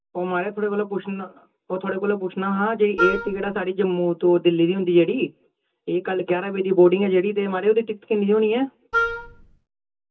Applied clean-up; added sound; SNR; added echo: none; Wind instrument, woodwind instrument; 4 dB; reverberation time 0.2 s.